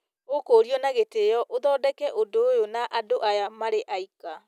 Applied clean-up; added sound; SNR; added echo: none; none; none; none.